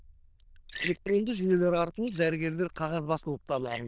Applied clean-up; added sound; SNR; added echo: neural diffusion model UNIVERSE++.